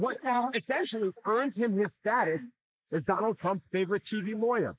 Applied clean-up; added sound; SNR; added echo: neural mask model Resemble Enhance denoiser.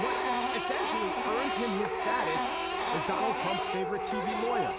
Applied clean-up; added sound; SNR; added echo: none; Printer; -5 dB; none.